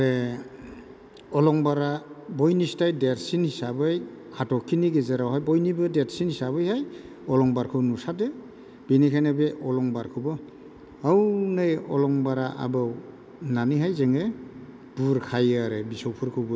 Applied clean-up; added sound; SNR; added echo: none; none; none; none.